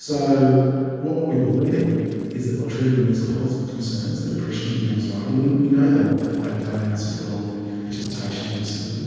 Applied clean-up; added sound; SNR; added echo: neural separator model SepFormer DNS4.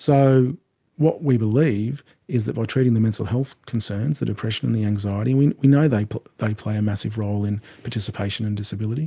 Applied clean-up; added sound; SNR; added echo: none; none; none; none.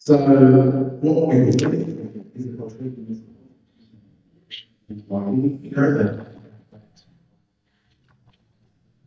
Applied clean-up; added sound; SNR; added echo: neural mask model DeepFilterNet 3.